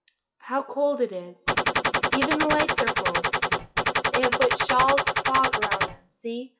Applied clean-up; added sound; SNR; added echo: classical method WPE with log-MMSE.